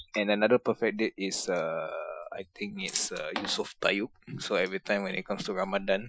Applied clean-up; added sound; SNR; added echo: classical method Wiener filter.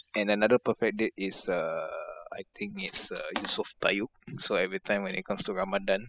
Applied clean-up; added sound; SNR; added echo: classical method spectral subtraction.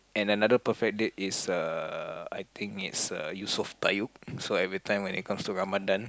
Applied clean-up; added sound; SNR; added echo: none; none; none; none.